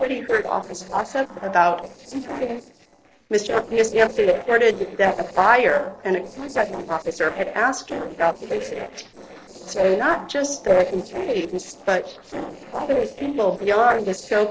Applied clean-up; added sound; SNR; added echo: neural separator model SepFormer DNS4.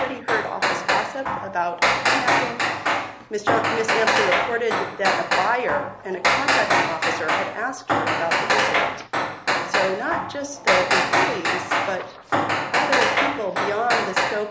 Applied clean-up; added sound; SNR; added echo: none; Hammer; -4 dB; none.